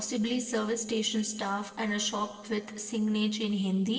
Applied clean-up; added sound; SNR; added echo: neural separator model SepFormer DNS4.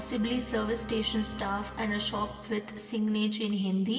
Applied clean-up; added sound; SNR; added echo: none; Organ; 15 dB; reverberation time 2.4 s.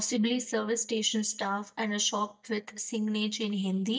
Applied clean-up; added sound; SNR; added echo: neural mask model DeepFilterNet 3.